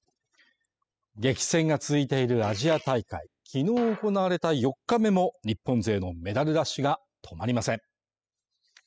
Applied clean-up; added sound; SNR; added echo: classical method spectral subtraction.